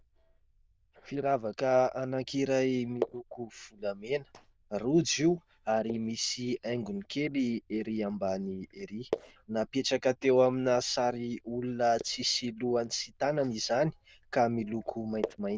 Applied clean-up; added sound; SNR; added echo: neural diffusion model UNIVERSE++.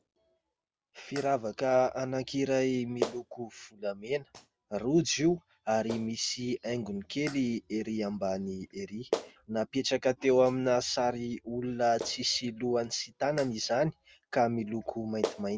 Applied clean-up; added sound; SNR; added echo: none; Clapping; 14 dB; none.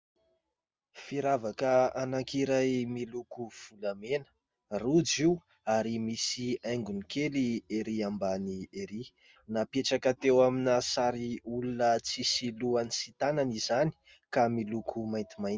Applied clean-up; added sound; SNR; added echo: none; none; none; none.